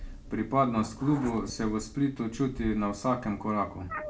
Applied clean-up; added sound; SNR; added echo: none; Meow; 13 dB; reverberation time 0.3 s.